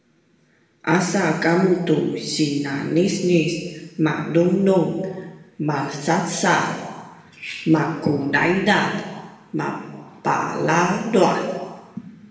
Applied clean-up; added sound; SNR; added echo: none; none; none; reverberation time 1.2 s.